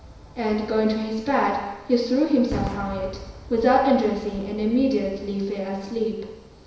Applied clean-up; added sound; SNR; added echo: none; Fireworks; 16 dB; reverberation time 1.0 s.